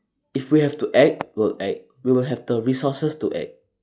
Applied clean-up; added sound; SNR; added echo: classical method log-MMSE.